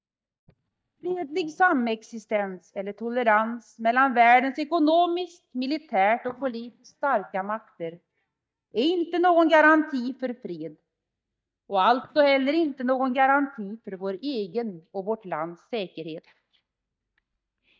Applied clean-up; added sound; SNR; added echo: neural mask model DeepFilterNet 3.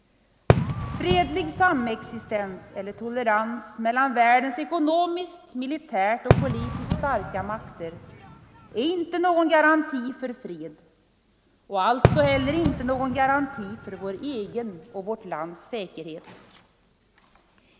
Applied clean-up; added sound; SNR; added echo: none; Fireworks; 3 dB; none.